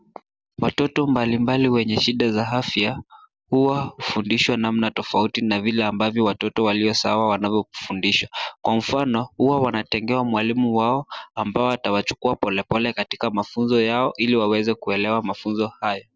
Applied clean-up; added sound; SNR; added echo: none; none; none; none.